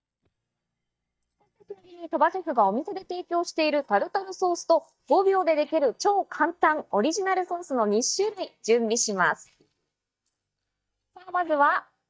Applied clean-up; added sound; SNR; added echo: neural mask model DeepFilterNet 3.